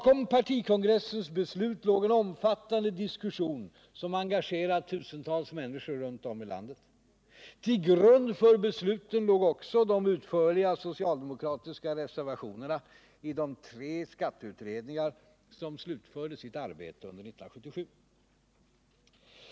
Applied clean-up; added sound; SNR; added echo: none; none; none; none.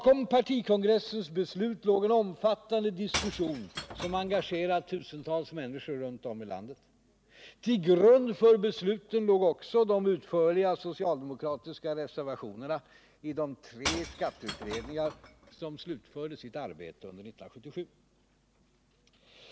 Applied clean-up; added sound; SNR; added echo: none; Shatter / Crushing; 13 dB; none.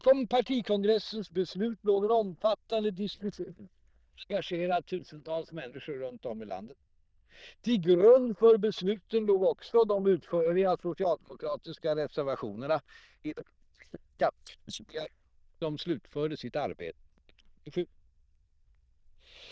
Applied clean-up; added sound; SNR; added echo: neural diffusion model UNIVERSE++.